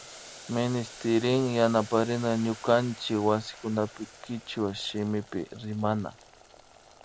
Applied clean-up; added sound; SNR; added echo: none; Boiling; 19 dB; none.